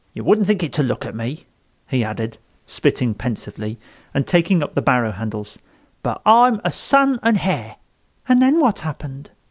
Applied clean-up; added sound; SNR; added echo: none; none; none; none.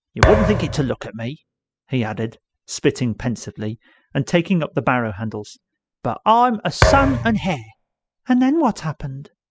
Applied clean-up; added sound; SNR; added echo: classical method spectral subtraction.